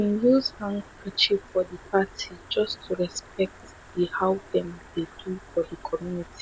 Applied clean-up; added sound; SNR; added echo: none; Stream; 20 dB; none.